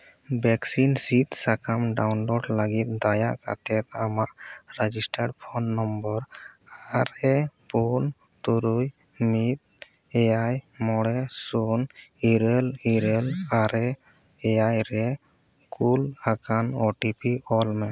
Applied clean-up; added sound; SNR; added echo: none; none; none; none.